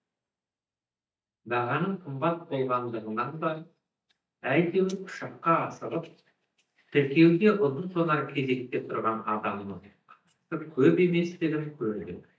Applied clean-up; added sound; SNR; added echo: neural mask model DeepFilterNet 3.